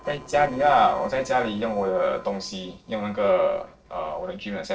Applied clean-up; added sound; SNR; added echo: neural separator model SepFormer DNS4.